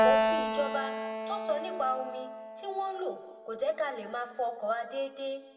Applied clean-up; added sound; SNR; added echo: none; Keyboard (musical); -1 dB; reverberation time 1.4 s.